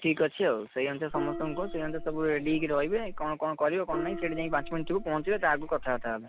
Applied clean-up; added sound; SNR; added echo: none; Gong; 7 dB; none.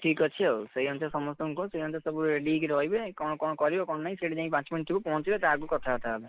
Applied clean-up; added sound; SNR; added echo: neural mask model Resemble Enhance denoiser.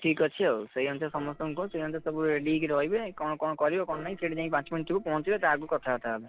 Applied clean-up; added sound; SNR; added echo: neural separator model SepFormer DNS4.